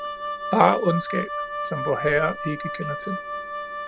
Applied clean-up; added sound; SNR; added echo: none; Wind instrument, woodwind instrument; 5 dB; none.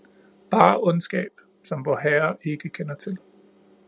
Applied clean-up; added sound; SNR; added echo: none; none; none; none.